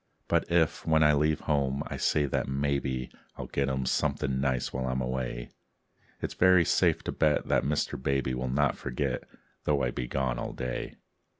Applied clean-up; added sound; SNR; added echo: none; none; none; none.